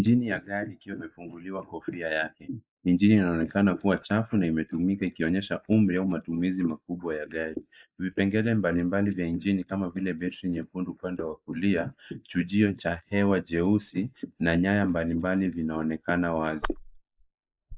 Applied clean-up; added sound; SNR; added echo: neural mask model Resemble Enhance denoiser.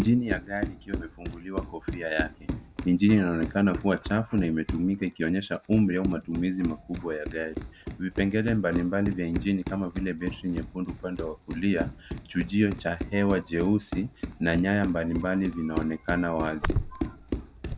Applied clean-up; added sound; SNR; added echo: none; Run; 9 dB; none.